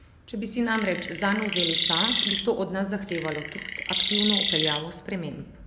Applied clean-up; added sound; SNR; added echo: none; Chirp, tweet; -1 dB; none.